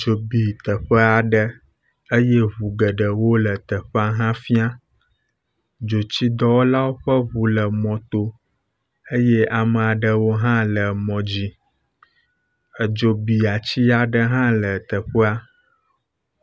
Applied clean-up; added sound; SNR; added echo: none; none; none; none.